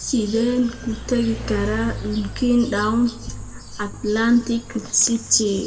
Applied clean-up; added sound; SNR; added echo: none; Mechanisms / Bicycle; 12 dB; reverberation time 1.1 s.